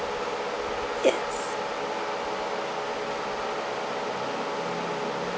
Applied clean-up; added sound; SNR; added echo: none; Trumpet; 17 dB; none.